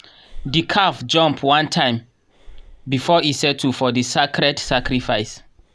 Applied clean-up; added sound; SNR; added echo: none; Breathing; 19 dB; none.